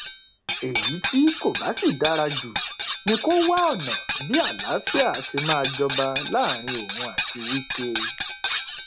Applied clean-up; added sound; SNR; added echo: none; Cutlery, silverware; -4 dB; none.